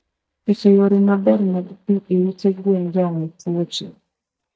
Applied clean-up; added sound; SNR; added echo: neural mask model DeepFilterNet 3.